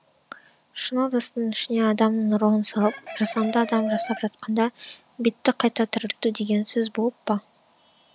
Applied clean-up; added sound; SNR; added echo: none; Chicken, rooster; 11 dB; none.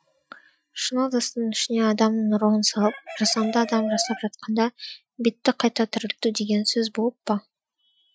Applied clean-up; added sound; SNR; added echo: classical method Wiener filter.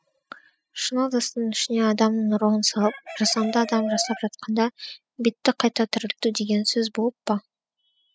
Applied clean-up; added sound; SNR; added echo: classical method spectral subtraction.